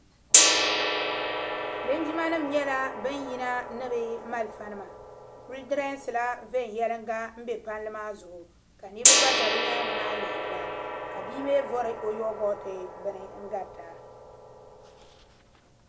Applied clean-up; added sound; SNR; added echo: none; Gong; -4 dB; none.